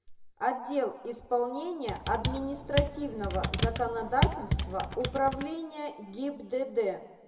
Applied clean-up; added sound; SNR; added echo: none; Computer keyboard; 0 dB; reverberation time 1.4 s.